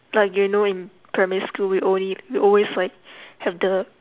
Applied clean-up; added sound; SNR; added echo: none; none; none; none.